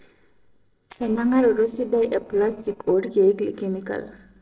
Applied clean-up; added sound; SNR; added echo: neural separator model SepFormer DNS4.